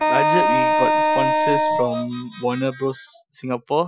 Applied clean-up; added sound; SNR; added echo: classical method Wiener filter.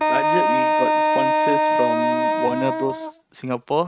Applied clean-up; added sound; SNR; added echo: neural mask model RNNoise.